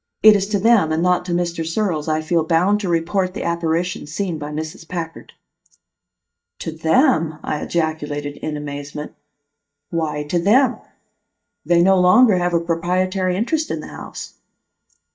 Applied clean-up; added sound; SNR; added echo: neural mask model DeepFilterNet 3.